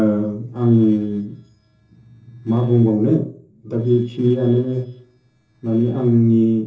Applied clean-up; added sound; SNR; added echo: neural separator model SepFormer DNS4.